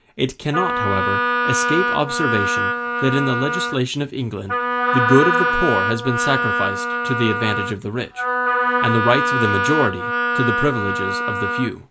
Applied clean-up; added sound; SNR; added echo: none; Wind instrument, woodwind instrument + Wind instrument, woodwind instrument; -1 dB; none.